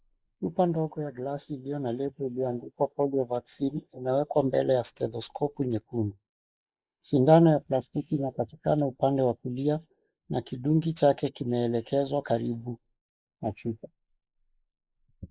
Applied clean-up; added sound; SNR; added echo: neural mask model Resemble Enhance denoiser.